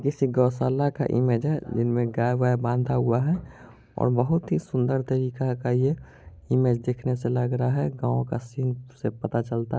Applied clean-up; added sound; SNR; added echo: none; none; none; none.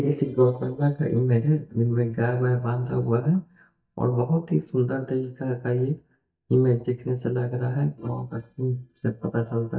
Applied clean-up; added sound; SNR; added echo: neural mask model DeepFilterNet 3.